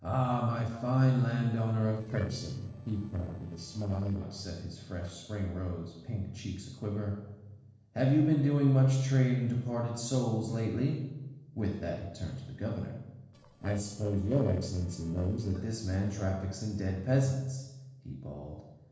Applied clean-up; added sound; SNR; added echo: neural separator model SepFormer DNS4.